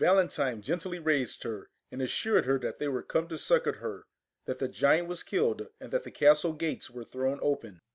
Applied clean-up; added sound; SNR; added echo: none; none; none; none.